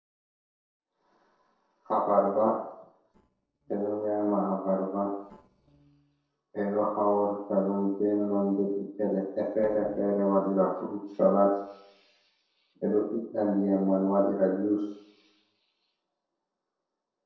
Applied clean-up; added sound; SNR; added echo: neural separator model SepFormer DNS4.